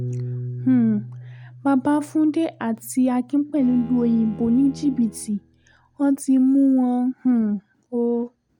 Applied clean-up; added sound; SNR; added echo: none; Bowed string instrument + Piano; 15 dB; none.